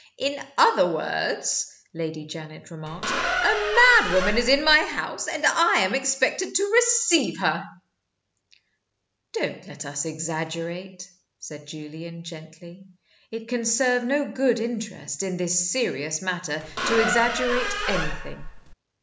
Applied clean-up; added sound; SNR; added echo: none; Squeak; 2 dB; none.